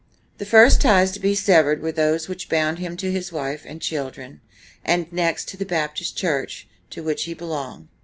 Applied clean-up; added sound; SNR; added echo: none; none; none; none.